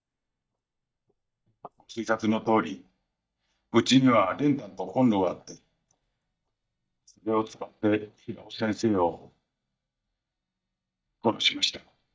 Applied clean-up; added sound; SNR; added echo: neural mask model DeepFilterNet 3.